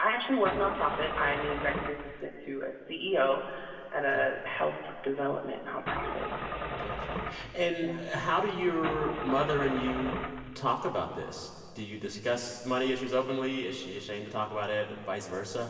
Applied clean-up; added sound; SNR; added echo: none; Engine starting / Car; 4 dB; reverberation time 2.6 s.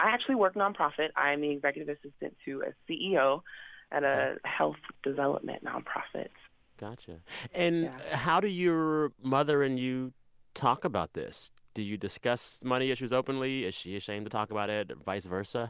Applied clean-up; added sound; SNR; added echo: none; none; none; none.